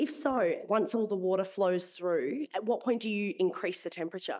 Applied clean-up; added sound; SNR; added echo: neural mask model DeepFilterNet 3.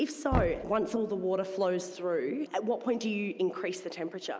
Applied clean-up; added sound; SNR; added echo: none; Knock; 10 dB; none.